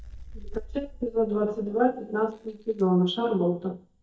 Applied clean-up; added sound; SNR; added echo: neural mask model DeepFilterNet 3.